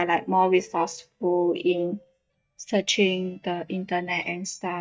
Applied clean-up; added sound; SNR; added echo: neural mask model DeepFilterNet 3.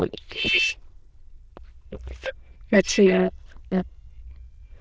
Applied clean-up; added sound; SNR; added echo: neural diffusion model UNIVERSE++.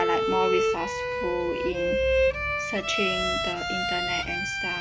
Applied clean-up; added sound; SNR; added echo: none; Bowed string instrument; -5 dB; none.